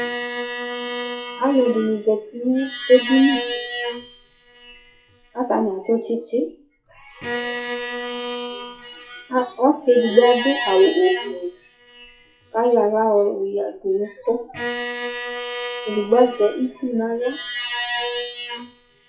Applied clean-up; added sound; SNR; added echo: classical method WPE with log-MMSE.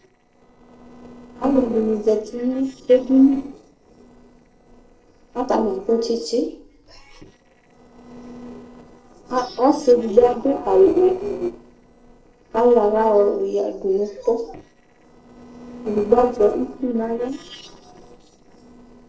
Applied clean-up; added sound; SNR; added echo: neural separator model SepFormer DNS4.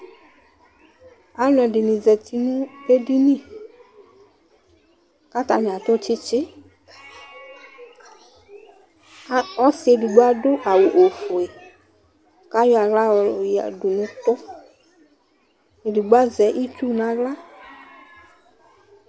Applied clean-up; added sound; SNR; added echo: none; none; none; none.